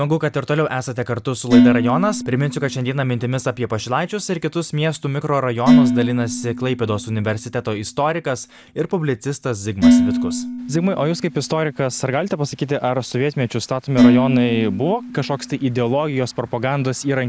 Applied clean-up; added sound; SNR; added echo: none; Dishes, pots, and pans; 1 dB; none.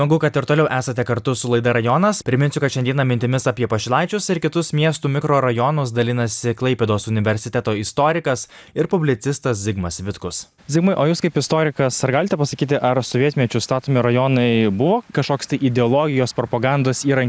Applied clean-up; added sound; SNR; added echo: none; none; none; none.